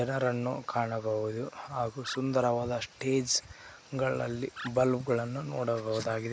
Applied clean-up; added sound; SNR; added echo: neural mask model Resemble Enhance denoiser.